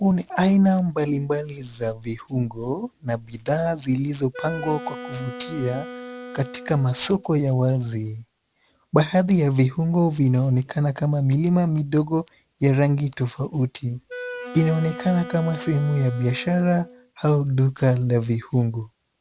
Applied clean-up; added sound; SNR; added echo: none; Wind instrument, woodwind instrument; 14 dB; none.